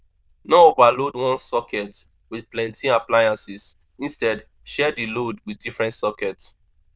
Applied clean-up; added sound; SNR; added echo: neural diffusion model UNIVERSE++.